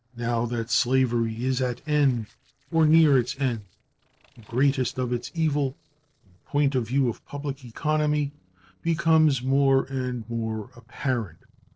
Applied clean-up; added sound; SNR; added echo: neural separator model SepFormer DNS4.